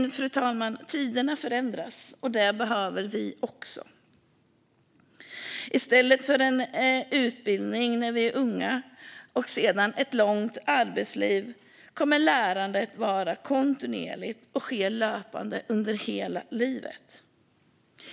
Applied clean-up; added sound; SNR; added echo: none; none; none; none.